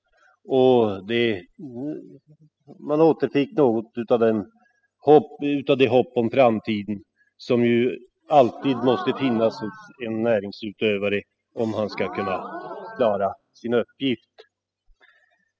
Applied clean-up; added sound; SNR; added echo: classical method spectral subtraction.